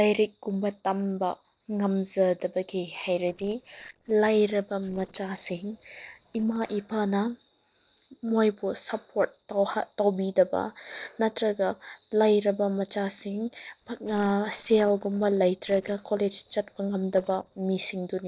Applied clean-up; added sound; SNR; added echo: neural separator model SepFormer DNS4.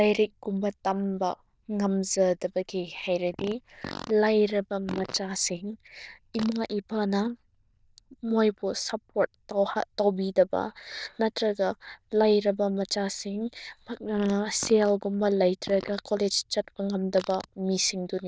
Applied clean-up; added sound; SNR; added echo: neural diffusion model UNIVERSE++.